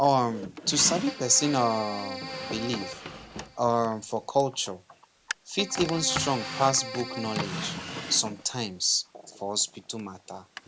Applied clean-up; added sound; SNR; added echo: none; Drawer open or close + Keyboard (musical); 9 dB; none.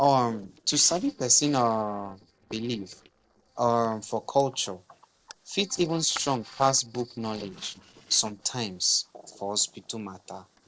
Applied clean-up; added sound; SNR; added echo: neural separator model SepFormer DNS4.